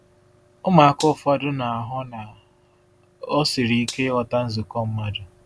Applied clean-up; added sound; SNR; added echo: none; Gunshot, gunfire; 17 dB; none.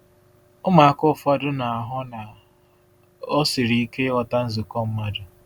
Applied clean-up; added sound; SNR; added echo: none; none; none; none.